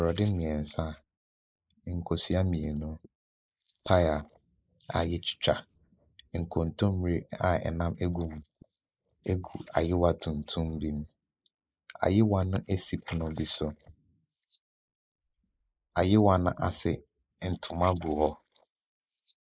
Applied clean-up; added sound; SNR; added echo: neural mask model Resemble Enhance denoiser.